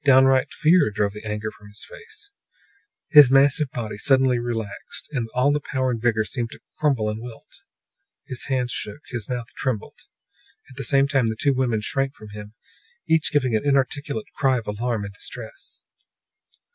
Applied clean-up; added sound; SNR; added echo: none; none; none; none.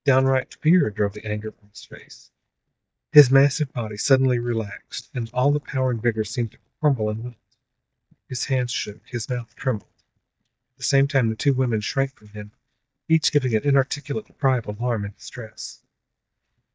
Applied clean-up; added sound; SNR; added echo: neural mask model DeepFilterNet 3.